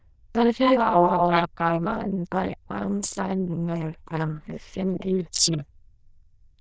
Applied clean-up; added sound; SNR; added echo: neural diffusion model UNIVERSE++.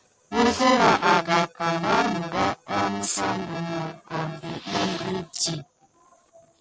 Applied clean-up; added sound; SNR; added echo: none; none; none; none.